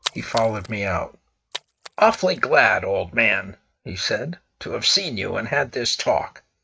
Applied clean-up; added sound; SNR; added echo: neural mask model RNNoise.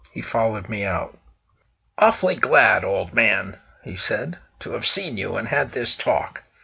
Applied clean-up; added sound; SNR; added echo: none; none; none; none.